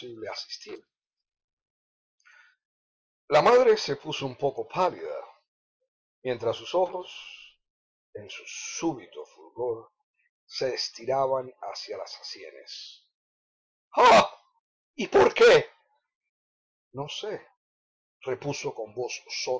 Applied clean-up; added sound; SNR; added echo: neural mask model Resemble Enhance denoiser.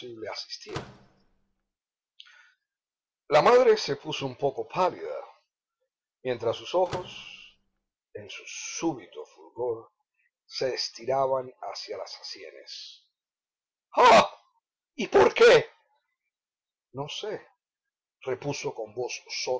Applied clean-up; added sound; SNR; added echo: none; Slam / Microwave oven; 16 dB; none.